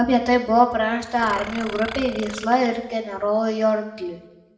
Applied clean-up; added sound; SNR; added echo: none; Burping, eructation; 14 dB; reverberation time 0.9 s.